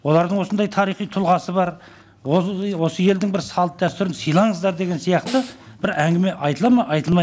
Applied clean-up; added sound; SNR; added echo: none; Snare drum; 16 dB; none.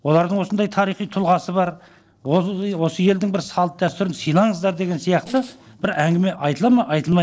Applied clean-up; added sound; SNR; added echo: neural separator model SepFormer DNS4.